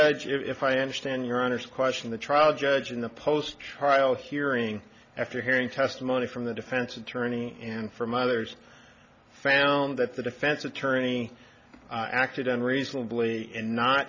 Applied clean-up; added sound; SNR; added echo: none; none; none; none.